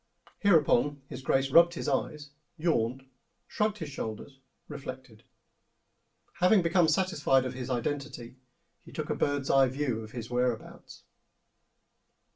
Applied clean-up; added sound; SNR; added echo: none; none; none; reverberation time 0.2 s.